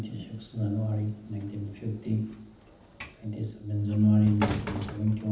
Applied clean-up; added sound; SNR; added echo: none; Sliding door / Train; 12 dB; reverberation time 0.8 s.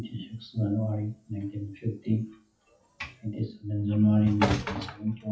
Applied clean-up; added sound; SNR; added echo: classical method WPE with log-MMSE.